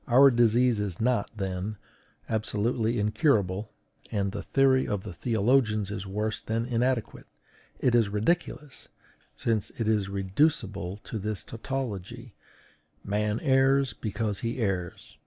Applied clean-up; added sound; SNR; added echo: none; none; none; none.